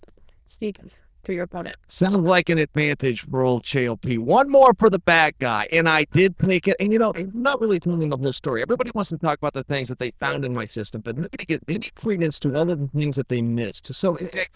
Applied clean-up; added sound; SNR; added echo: neural diffusion model UNIVERSE++.